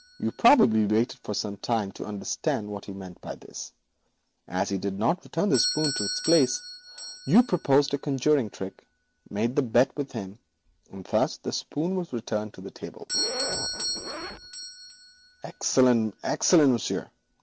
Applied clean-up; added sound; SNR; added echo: none; Zipper (clothing) + Doorbell; 11 dB; none.